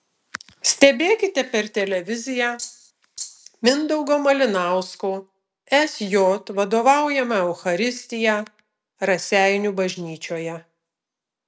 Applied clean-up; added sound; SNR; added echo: none; Rattle (instrument); 13 dB; none.